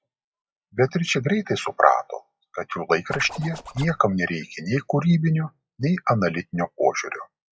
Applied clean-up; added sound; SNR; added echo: classical method log-MMSE.